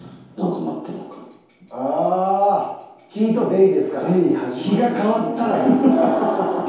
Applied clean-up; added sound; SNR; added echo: none; none; none; reverberation time 0.8 s.